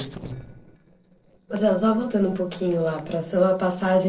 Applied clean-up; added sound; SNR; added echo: neural separator model SepFormer DNS4.